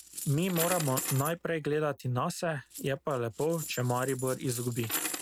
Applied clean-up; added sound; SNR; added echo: none; Coin (dropping); 8 dB; none.